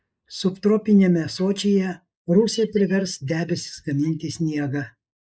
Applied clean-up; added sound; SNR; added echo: neural mask model Resemble Enhance denoiser.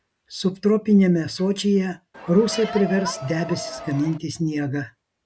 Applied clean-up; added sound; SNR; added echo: none; Crowd; 11 dB; none.